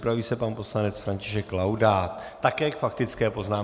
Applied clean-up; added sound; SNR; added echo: none; none; none; none.